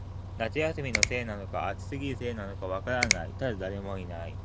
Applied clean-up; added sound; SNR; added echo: none; Finger snapping + Bus; 0 dB; none.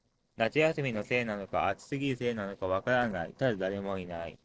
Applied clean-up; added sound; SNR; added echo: neural separator model SepFormer DNS4.